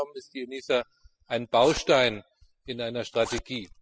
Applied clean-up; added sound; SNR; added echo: classical method spectral subtraction.